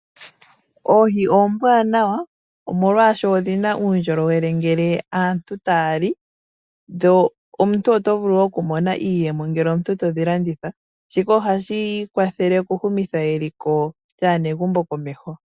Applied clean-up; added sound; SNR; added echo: none; none; none; none.